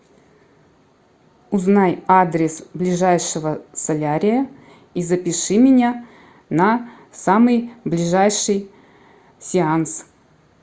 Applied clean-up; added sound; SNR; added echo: none; none; none; none.